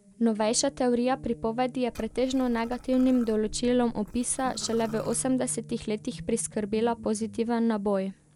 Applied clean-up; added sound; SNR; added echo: none; Liquid + Guitar; 17 dB; none.